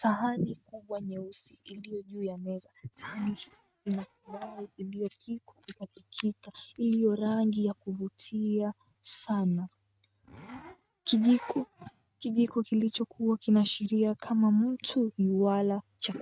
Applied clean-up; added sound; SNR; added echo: neural mask model RNNoise.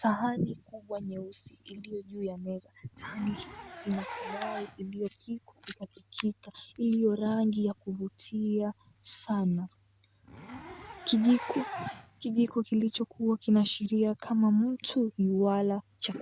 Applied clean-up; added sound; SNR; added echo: none; Zipper (clothing); 17 dB; none.